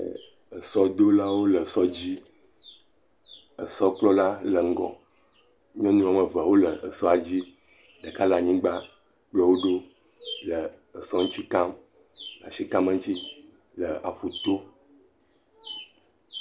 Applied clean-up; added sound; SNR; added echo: none; none; none; none.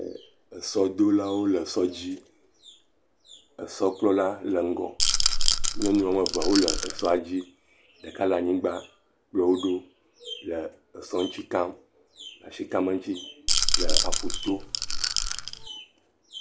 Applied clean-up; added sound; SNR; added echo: none; Rattle / Rattle (instrument); -5 dB; none.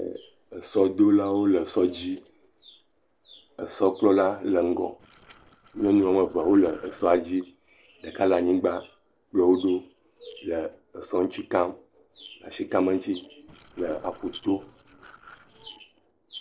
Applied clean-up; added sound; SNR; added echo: neural separator model SepFormer DNS4.